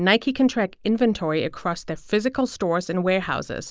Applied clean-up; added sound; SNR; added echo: neural mask model Resemble Enhance denoiser.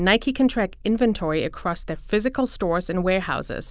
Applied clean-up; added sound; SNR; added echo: none; Purr; 19 dB; none.